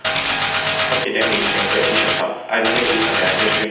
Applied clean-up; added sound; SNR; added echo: none; Mechanisms; -2 dB; reverberation time 0.9 s.